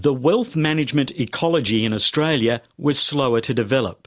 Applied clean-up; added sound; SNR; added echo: none; none; none; none.